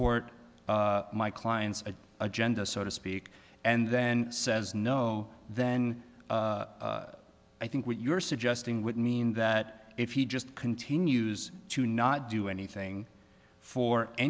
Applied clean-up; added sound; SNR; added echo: none; none; none; none.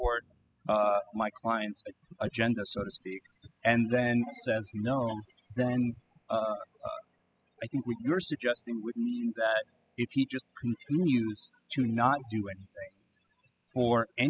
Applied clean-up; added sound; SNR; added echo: classical method spectral subtraction.